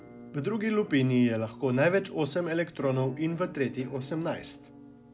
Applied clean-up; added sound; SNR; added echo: none; Musical instrument; 19 dB; none.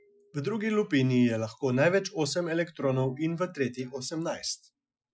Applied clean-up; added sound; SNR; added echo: classical method Wiener filter.